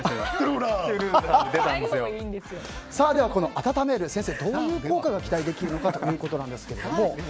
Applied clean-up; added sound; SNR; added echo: none; none; none; none.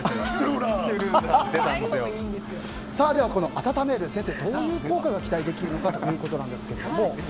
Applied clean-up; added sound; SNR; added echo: none; Microwave oven; 10 dB; none.